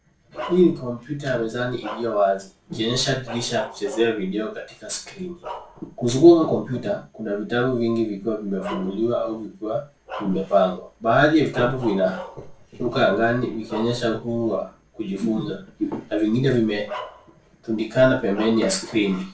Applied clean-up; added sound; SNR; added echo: neural separator model SepFormer DNS4.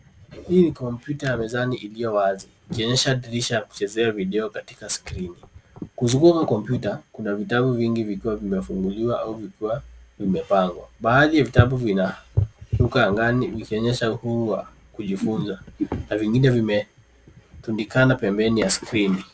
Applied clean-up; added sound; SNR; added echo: none; none; none; none.